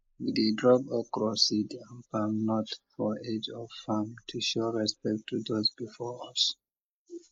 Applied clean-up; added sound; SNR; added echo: neural mask model Resemble Enhance denoiser.